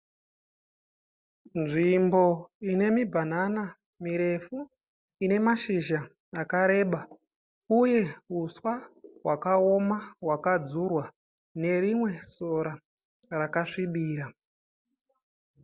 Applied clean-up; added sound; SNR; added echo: none; none; none; none.